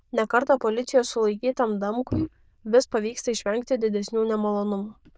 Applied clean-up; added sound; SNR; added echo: neural diffusion model UNIVERSE++.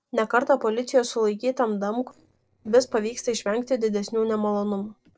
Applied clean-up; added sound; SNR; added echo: neural separator model SepFormer DNS4.